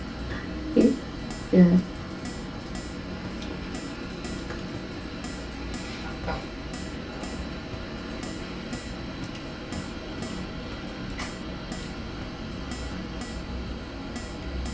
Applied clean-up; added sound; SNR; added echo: none; Keyboard (musical); 16 dB; reverberation time 0.2 s.